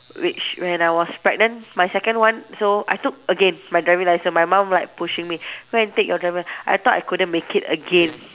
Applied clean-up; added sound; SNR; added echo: none; none; none; none.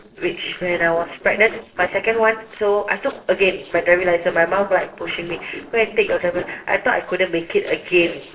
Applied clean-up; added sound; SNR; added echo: neural separator model SepFormer DNS4.